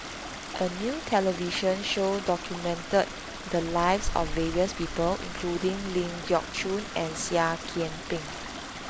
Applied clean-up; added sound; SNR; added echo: none; Stream; 7 dB; none.